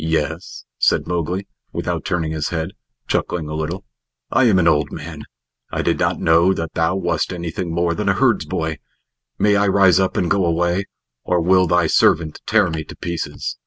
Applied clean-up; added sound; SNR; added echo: none; none; none; none.